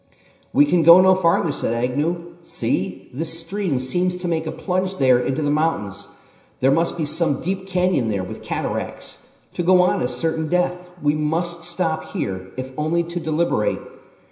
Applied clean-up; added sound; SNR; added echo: none; none; none; reverberation time 0.9 s.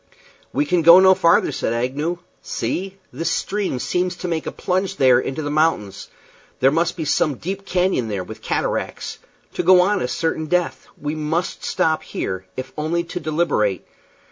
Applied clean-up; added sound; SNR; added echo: none; none; none; none.